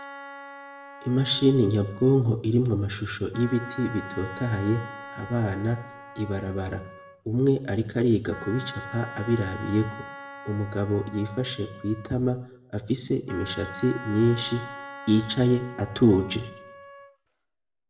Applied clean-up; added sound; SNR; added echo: none; Wind instrument, woodwind instrument; 16 dB; reverberation time 0.7 s.